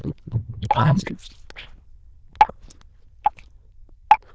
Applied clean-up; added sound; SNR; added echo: neural diffusion model UNIVERSE++.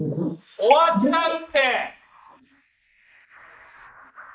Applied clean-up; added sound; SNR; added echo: neural mask model Resemble Enhance denoiser.